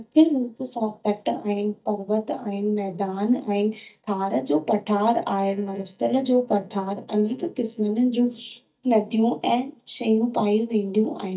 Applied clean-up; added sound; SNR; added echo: neural mask model DeepFilterNet 3.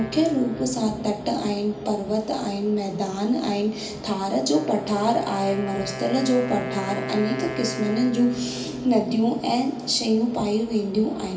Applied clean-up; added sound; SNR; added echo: none; Wind instrument, woodwind instrument; 13 dB; reverberation time 0.4 s.